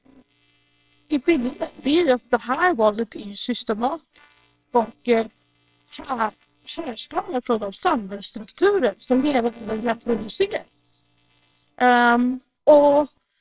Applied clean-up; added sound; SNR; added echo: neural separator model SepFormer WHAMR!.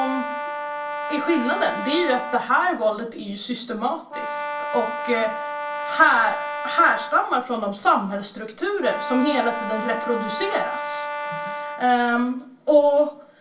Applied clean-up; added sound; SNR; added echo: none; Brass instrument; 7 dB; reverberation time 0.3 s.